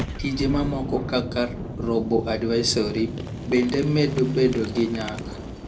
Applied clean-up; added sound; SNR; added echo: none; Boom; 8 dB; reverberation time 0.2 s.